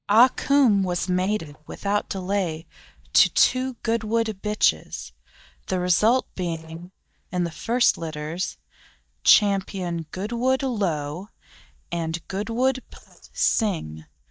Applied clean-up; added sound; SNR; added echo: neural mask model DeepFilterNet 3.